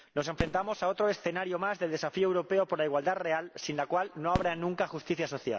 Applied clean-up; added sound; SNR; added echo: none; Fireworks; 13 dB; none.